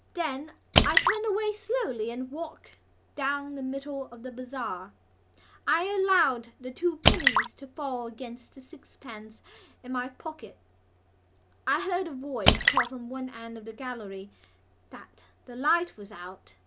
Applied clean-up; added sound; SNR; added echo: none; Drip / Splash, splatter; -4 dB; none.